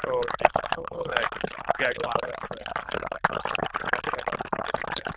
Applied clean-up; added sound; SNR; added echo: neural diffusion model UNIVERSE++.